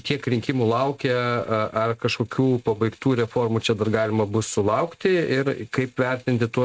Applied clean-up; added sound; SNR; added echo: neural mask model RNNoise.